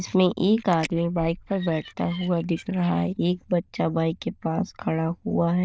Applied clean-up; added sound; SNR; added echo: neural diffusion model UNIVERSE++.